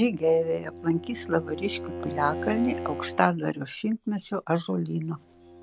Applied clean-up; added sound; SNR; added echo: none; Bowed string instrument; 11 dB; none.